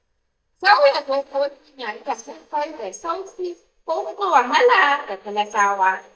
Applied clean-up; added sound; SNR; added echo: neural mask model DeepFilterNet 3.